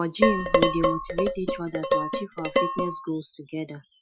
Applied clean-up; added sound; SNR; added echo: classical method Wiener filter.